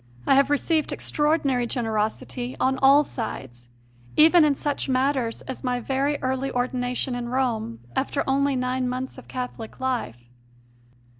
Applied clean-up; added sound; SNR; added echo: none; none; none; none.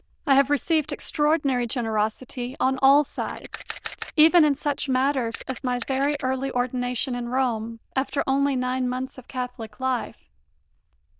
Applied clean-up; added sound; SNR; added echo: neural diffusion model UNIVERSE++.